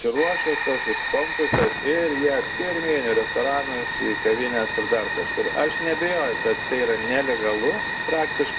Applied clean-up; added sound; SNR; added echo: none; Fire; 2 dB; reverberation time 0.2 s.